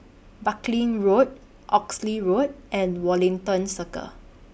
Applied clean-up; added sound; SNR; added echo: none; none; none; none.